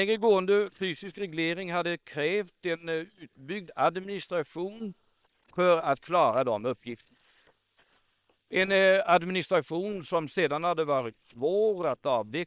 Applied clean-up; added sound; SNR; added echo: neural separator model SepFormer WHAM!.